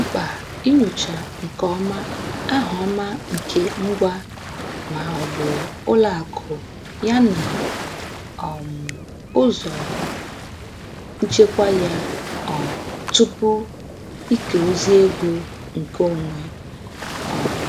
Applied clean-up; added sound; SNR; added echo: none; Waves, surf; 8 dB; none.